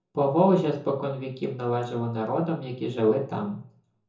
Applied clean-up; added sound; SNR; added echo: none; none; none; reverberation time 0.6 s.